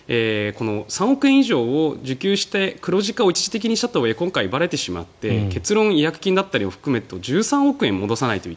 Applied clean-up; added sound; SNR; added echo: none; none; none; none.